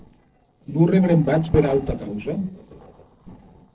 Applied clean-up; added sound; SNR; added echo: neural separator model SepFormer DNS4.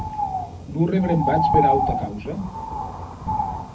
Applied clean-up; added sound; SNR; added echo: none; Bird; -2 dB; reverberation time 0.4 s.